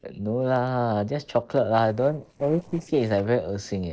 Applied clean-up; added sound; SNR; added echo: neural separator model SepFormer DNS4.